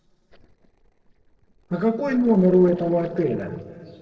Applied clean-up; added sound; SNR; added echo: neural separator model SepFormer DNS4.